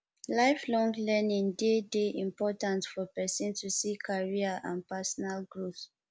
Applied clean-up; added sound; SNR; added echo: none; none; none; none.